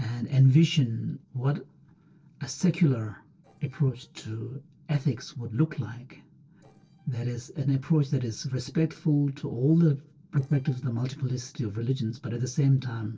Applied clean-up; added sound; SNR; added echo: neural separator model SepFormer DNS4.